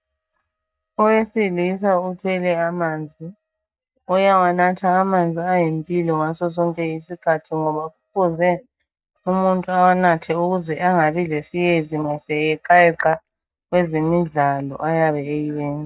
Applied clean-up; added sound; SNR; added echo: neural mask model DeepFilterNet 3.